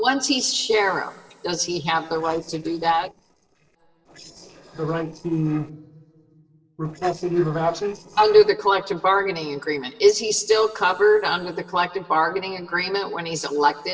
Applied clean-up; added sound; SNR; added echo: neural separator model SepFormer DNS4.